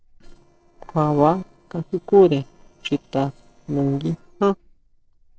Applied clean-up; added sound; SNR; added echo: neural separator model SepFormer DNS4.